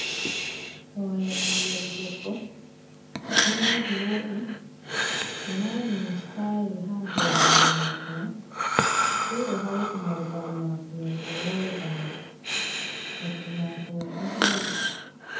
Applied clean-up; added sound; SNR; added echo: none; Breathing; -3 dB; reverberation time 0.8 s.